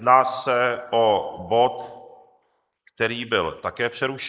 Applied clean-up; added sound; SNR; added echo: neural mask model Resemble Enhance denoiser.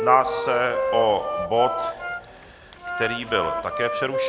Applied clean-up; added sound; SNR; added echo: none; Wind instrument, woodwind instrument; 4 dB; none.